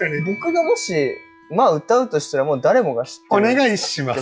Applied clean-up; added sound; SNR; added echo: classical method log-MMSE.